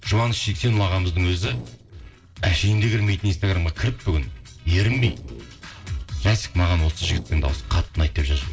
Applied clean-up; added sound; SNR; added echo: neural separator model SepFormer DNS4.